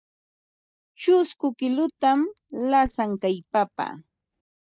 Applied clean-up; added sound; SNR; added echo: neural mask model DeepFilterNet 3.